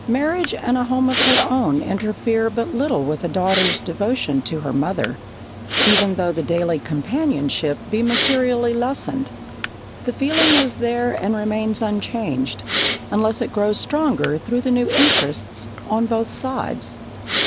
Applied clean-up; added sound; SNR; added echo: none; Respiratory sounds; 5 dB; none.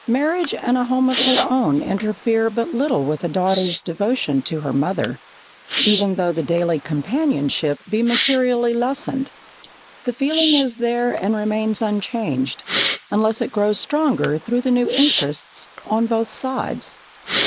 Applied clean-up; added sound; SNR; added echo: neural mask model Resemble Enhance denoiser.